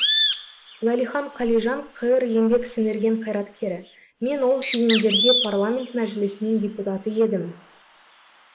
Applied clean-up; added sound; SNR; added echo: neural mask model Resemble Enhance denoiser.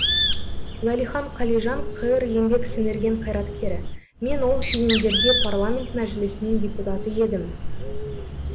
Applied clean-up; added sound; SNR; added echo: none; Bird; -1 dB; none.